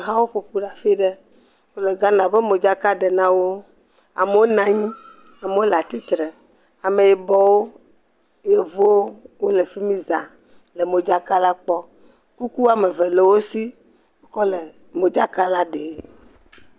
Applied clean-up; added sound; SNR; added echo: none; none; none; none.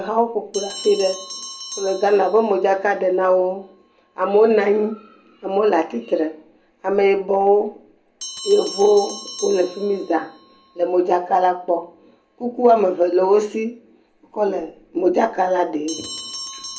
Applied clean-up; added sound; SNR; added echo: none; Bell; 18 dB; reverberation time 0.3 s.